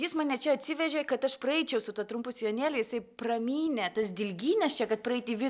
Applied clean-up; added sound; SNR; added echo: none; none; none; none.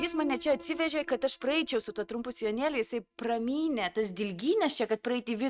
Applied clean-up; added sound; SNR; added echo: neural mask model RNNoise.